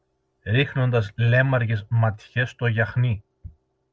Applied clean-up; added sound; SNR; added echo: none; none; none; none.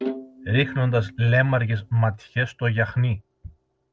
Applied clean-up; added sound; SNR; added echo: none; Bowed string instrument; 13 dB; none.